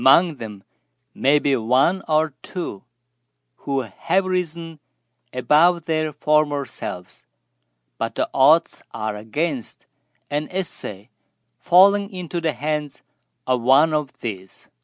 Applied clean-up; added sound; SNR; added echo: none; none; none; none.